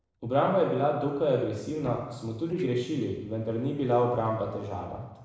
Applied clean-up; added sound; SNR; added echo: neural separator model SepFormer DNS4.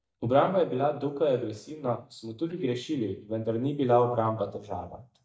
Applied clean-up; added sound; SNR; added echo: neural mask model DeepFilterNet 3.